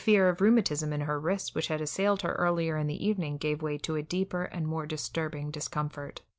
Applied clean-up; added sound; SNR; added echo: none; none; none; none.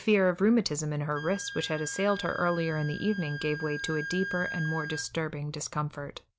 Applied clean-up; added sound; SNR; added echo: none; Wind instrument, woodwind instrument; 11 dB; none.